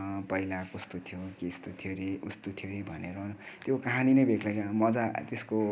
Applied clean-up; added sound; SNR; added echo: none; none; none; none.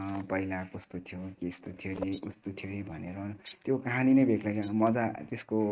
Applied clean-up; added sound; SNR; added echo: neural mask model RNNoise.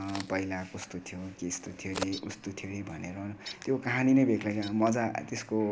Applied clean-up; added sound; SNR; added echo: none; Crack + Bird; 16 dB; none.